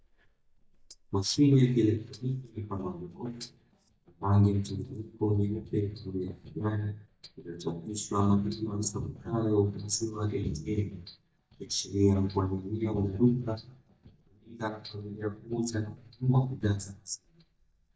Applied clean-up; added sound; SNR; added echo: neural mask model DeepFilterNet 3.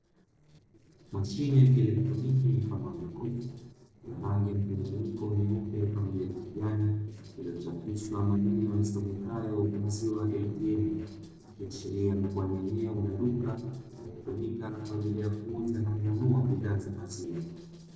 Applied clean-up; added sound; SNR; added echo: neural separator model SepFormer DNS4.